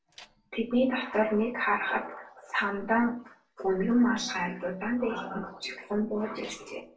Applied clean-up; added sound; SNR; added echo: neural separator model SepFormer DNS4.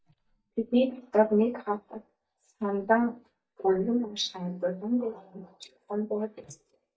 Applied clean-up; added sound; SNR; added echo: neural mask model DeepFilterNet 3.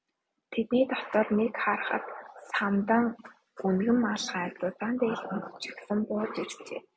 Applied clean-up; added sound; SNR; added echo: none; none; none; none.